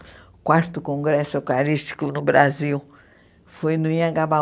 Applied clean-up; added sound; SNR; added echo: none; none; none; none.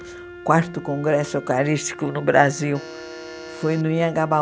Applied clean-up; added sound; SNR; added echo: none; Wind instrument, woodwind instrument + Alarm; 16 dB; none.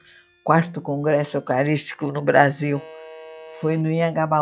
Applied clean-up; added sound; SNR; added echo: classical method log-MMSE.